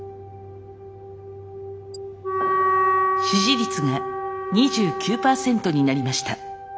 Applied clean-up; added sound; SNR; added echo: none; Wind instrument, woodwind instrument; 0 dB; none.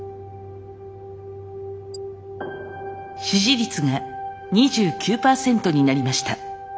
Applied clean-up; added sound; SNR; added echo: none; none; none; none.